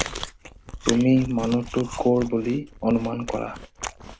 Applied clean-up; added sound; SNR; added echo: none; Chewing, mastication; 11 dB; none.